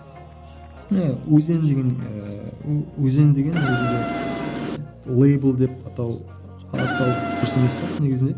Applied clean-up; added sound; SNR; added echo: none; Insect; 4 dB; none.